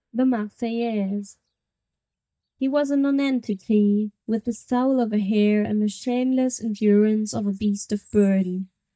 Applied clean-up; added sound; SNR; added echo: neural mask model DeepFilterNet 3.